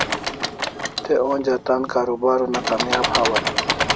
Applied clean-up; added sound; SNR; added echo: none; Engine / Mechanisms; 2 dB; none.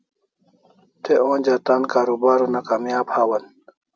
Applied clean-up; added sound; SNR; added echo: none; none; none; none.